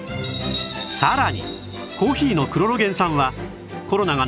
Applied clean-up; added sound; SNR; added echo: none; none; none; none.